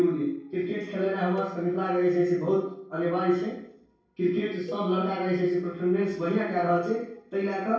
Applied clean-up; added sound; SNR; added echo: neural separator model SepFormer DNS4.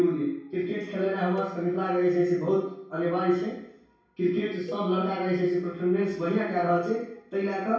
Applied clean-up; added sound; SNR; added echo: none; Cowbell; 19 dB; reverberation time 0.7 s.